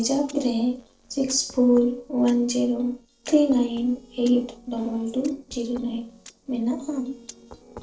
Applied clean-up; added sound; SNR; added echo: neural separator model SepFormer DNS4.